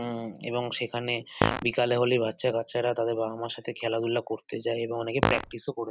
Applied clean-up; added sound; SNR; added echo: none; Fart; -3 dB; none.